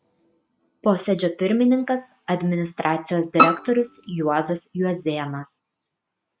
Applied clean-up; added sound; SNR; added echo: none; Bowed string instrument; -1 dB; none.